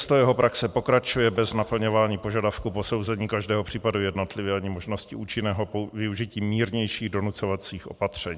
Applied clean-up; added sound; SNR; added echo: none; none; none; none.